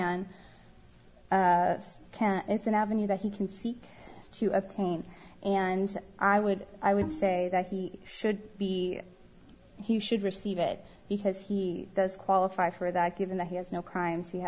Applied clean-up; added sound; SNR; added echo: none; Bowed string instrument; 11 dB; none.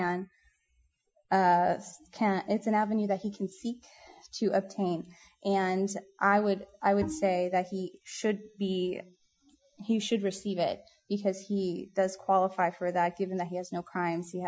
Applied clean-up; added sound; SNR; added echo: classical method Wiener filter.